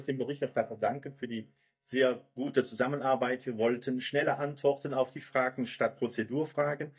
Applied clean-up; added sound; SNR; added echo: neural mask model DeepFilterNet 3.